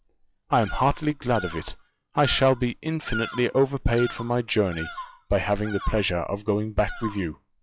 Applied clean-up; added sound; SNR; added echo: classical method log-MMSE.